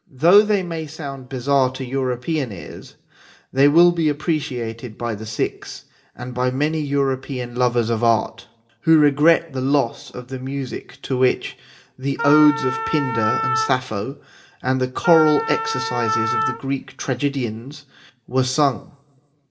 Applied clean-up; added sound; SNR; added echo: none; Wind instrument, woodwind instrument; 3 dB; reverberation time 0.2 s.